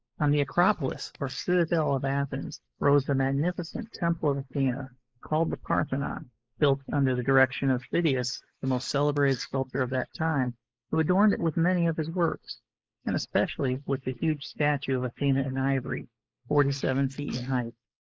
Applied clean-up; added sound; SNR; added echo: neural mask model Resemble Enhance denoiser.